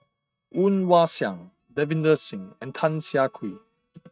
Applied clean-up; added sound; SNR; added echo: neural mask model RNNoise.